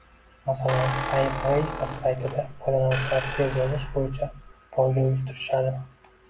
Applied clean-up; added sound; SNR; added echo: none; Squeak; 6 dB; none.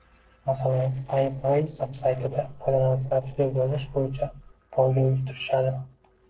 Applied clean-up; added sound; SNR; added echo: neural separator model SepFormer DNS4.